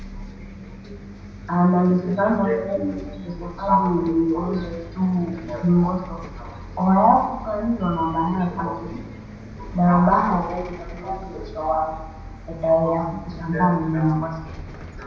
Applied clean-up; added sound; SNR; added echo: none; Bus; 14 dB; reverberation time 0.8 s.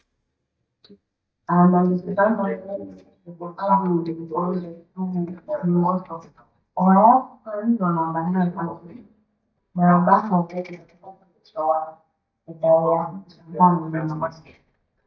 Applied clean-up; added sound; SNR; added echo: neural mask model DeepFilterNet 3.